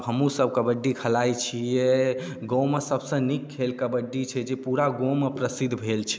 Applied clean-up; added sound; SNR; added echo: none; none; none; none.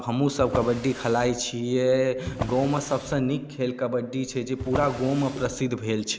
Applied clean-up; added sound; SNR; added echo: none; Drawer open or close; 12 dB; none.